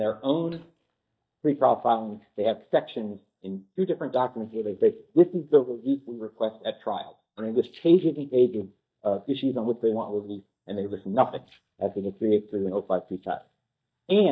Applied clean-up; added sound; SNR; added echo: neural mask model DeepFilterNet 3.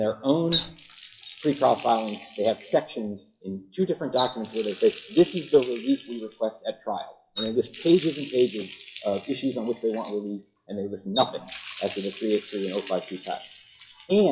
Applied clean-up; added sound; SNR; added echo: classical method WPE with log-MMSE.